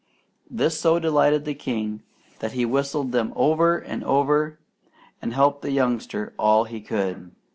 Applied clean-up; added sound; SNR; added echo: none; none; none; none.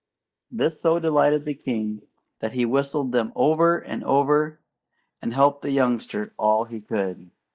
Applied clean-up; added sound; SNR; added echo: neural mask model DeepFilterNet 3.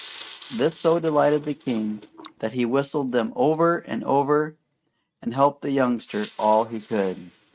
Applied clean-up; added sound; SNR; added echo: neural mask model RNNoise.